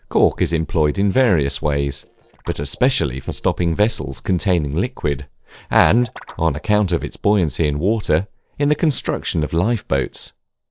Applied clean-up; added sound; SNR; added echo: neural separator model SepFormer DNS4.